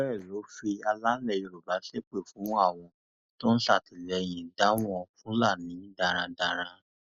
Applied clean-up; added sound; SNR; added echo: neural mask model Resemble Enhance denoiser.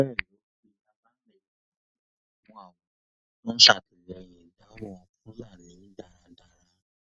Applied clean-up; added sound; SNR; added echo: neural mask model DeepFilterNet 3.